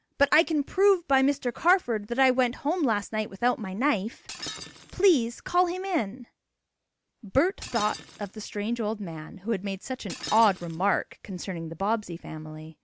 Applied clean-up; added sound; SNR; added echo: none; Shatter; 17 dB; none.